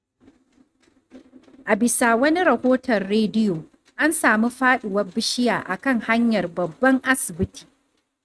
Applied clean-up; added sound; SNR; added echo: neural mask model RNNoise.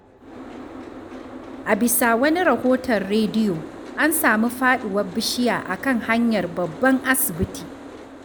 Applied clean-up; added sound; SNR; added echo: none; Boat, Water vehicle; 15 dB; none.